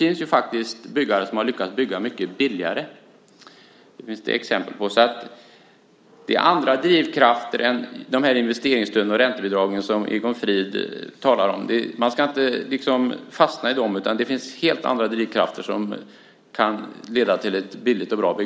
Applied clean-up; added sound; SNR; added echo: none; none; none; none.